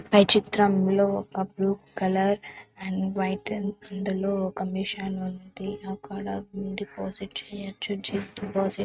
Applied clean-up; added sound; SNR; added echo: neural mask model RNNoise.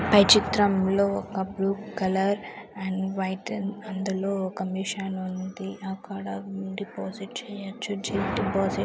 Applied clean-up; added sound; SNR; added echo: none; none; none; none.